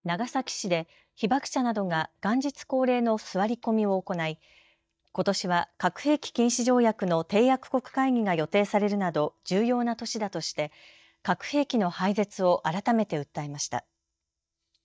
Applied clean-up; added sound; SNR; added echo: neural mask model DeepFilterNet 3.